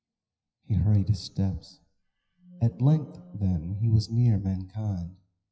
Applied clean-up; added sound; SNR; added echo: classical method WPE with log-MMSE.